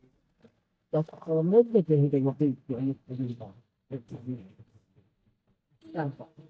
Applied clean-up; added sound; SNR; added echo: neural mask model DeepFilterNet 3.